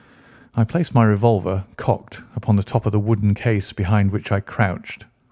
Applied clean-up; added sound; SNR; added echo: none; none; none; none.